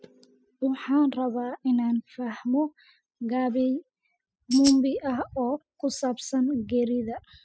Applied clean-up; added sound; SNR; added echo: classical method spectral subtraction.